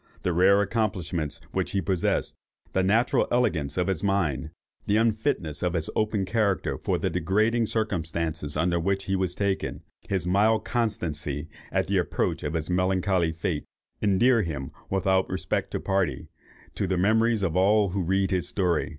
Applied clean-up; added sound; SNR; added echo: none; none; none; none.